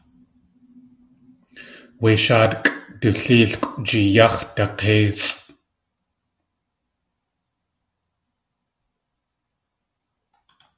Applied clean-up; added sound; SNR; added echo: none; none; none; none.